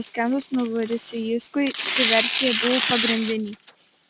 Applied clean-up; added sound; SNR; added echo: none; Tearing; 2 dB; none.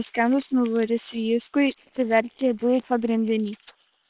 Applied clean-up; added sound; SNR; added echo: neural separator model SepFormer WHAM!.